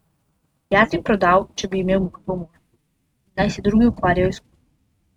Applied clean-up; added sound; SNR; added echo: neural mask model RNNoise.